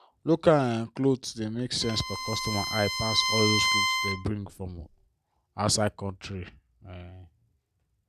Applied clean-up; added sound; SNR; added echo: none; Bowed string instrument; 1 dB; none.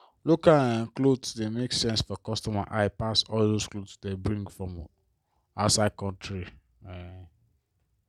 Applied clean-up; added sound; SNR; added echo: none; none; none; none.